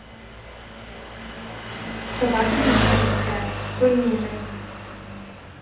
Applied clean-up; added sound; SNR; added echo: none; Engine; 0 dB; reverberation time 0.9 s.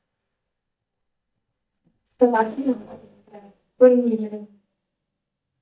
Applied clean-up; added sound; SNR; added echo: neural mask model DeepFilterNet 3.